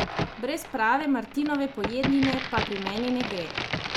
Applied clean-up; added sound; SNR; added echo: none; Crack; 5 dB; none.